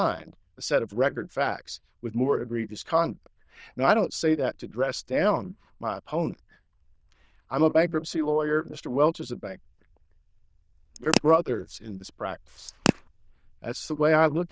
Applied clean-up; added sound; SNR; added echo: neural diffusion model UNIVERSE++.